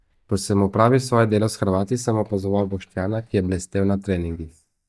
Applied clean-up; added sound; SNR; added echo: neural mask model DeepFilterNet 3.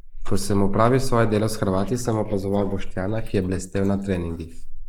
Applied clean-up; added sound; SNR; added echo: neural mask model Resemble Enhance denoiser.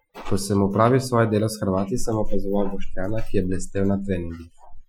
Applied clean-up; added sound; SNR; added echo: classical method Wiener filter.